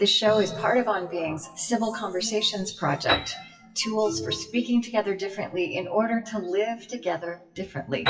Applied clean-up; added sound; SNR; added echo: classical method WPE with log-MMSE.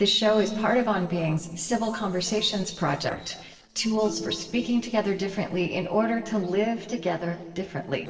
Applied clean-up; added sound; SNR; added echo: neural separator model SepFormer DNS4.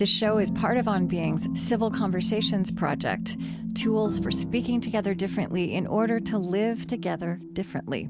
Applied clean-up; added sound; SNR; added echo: none; none; none; none.